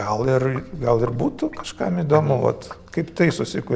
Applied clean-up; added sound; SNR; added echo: none; Sink (filling or washing); 18 dB; none.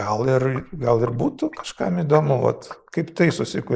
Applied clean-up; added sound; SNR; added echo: neural mask model Resemble Enhance denoiser.